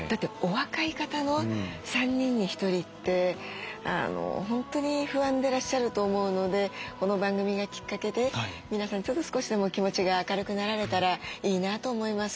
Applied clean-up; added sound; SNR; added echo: none; none; none; none.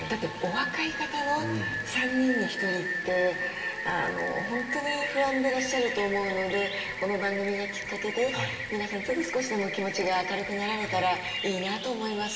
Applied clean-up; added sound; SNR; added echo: none; Rain; 5 dB; reverberation time 1.4 s.